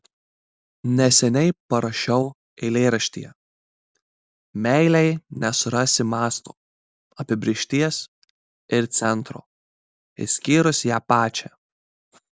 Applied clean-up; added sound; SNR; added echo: none; none; none; none.